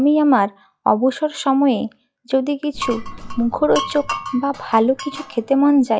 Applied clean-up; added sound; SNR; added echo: classical method log-MMSE.